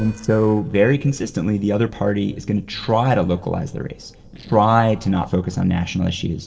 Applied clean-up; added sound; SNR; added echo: neural separator model SepFormer DNS4.